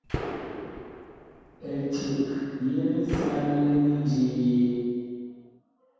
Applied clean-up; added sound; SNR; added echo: none; Gunshot, gunfire; 9 dB; reverberation time 2.1 s.